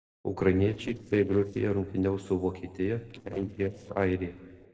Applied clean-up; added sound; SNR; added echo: neural separator model SepFormer DNS4.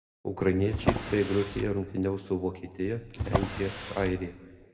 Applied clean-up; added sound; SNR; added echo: none; Drawer open or close; 4 dB; reverberation time 1.3 s.